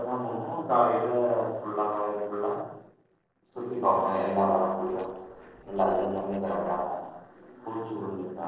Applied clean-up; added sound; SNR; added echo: neural separator model SepFormer DNS4.